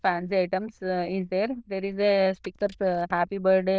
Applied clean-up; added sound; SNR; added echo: neural diffusion model UNIVERSE++.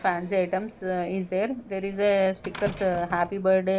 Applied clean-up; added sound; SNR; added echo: none; Slam; 17 dB; none.